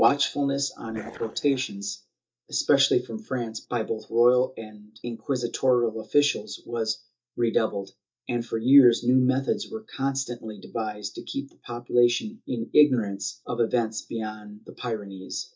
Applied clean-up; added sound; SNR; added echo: neural mask model DeepFilterNet 3.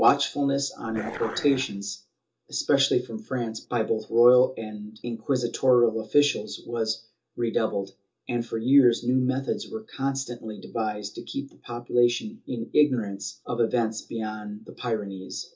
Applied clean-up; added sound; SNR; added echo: none; Dog; 10 dB; reverberation time 0.2 s.